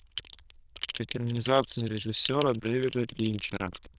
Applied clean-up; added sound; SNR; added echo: neural diffusion model UNIVERSE++.